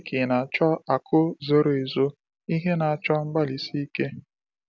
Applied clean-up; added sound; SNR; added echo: none; none; none; none.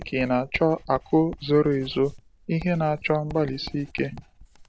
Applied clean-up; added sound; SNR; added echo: none; Writing; 18 dB; none.